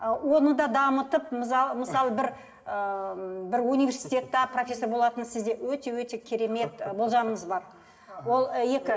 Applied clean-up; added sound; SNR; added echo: none; none; none; reverberation time 1.0 s.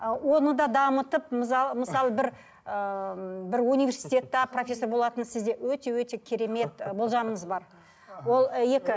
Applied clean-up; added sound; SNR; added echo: none; none; none; none.